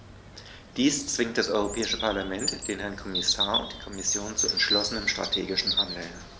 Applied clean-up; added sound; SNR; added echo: none; Bird vocalization, bird call, bird song; 2 dB; none.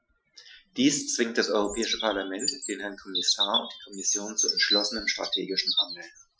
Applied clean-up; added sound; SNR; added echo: classical method Wiener filter.